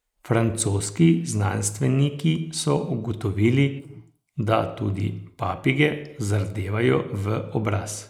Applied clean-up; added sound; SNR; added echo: neural mask model Resemble Enhance denoiser.